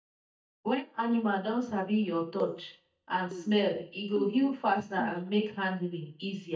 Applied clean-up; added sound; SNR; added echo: neural mask model DeepFilterNet 3.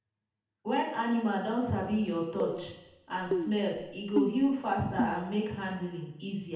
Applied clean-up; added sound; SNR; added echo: none; Keyboard (musical); 3 dB; reverberation time 0.8 s.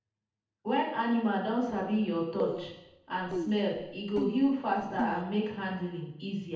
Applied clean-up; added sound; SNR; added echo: neural separator model SepFormer DNS4.